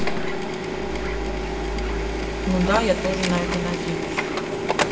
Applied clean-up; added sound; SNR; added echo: none; Printer; -1 dB; reverberation time 2.0 s.